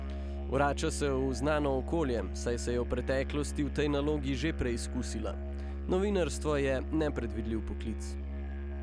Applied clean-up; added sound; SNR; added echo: none; Musical instrument; 3 dB; none.